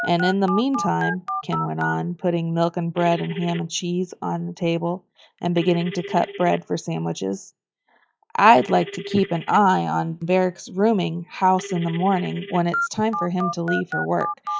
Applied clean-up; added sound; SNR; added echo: classical method log-MMSE.